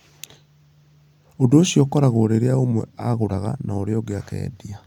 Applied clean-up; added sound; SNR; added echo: none; none; none; none.